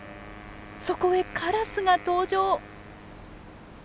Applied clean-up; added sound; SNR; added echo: none; Wind instrument, woodwind instrument; 17 dB; none.